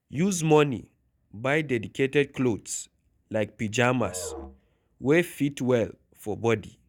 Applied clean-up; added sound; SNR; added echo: none; Musical instrument; 18 dB; none.